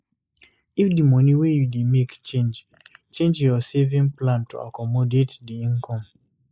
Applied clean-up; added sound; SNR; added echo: neural mask model Resemble Enhance denoiser.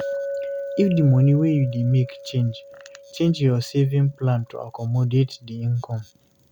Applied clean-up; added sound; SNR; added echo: none; Chink, clink; 13 dB; none.